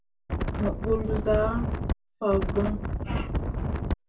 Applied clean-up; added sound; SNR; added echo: none; Wind; -2 dB; reverberation time 0.2 s.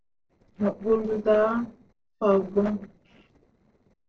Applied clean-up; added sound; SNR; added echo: neural separator model SepFormer DNS4.